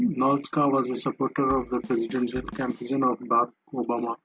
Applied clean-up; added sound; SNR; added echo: none; Drum kit; 19 dB; none.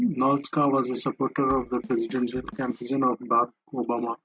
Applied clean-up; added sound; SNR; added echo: neural mask model RNNoise.